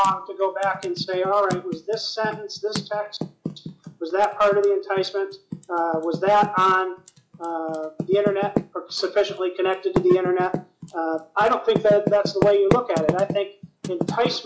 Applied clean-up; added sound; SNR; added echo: classical method log-MMSE.